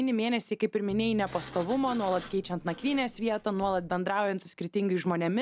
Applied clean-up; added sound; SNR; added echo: none; Sliding door + Piano; 19 dB; none.